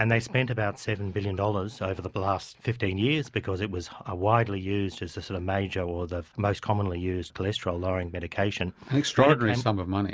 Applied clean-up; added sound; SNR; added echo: none; none; none; none.